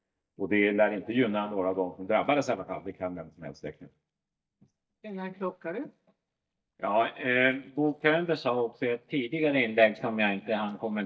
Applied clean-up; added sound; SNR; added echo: neural mask model DeepFilterNet 3.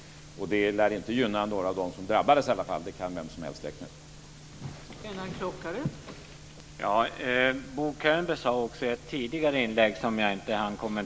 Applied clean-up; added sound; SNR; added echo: none; none; none; none.